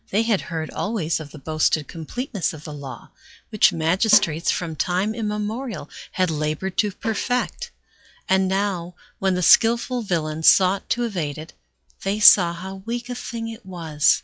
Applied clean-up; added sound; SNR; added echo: classical method log-MMSE.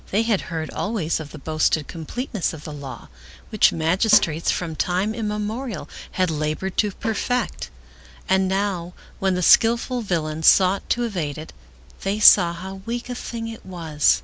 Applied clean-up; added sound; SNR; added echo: none; Snare drum; 15 dB; none.